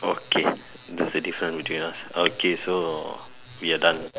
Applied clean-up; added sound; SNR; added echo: none; none; none; none.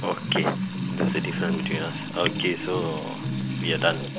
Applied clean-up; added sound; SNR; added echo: none; Trickle, dribble / Water tap, faucet / Music; 1 dB; none.